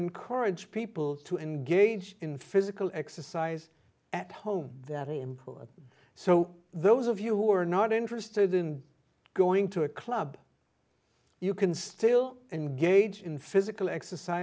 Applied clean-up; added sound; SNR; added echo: none; none; none; none.